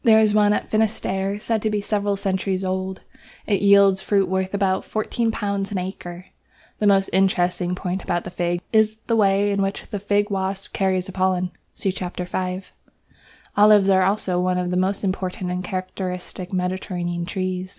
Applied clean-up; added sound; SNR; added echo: none; none; none; none.